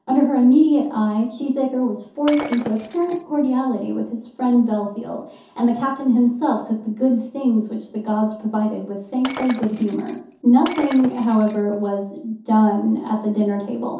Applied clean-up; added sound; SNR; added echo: none; Shatter; 13 dB; reverberation time 0.5 s.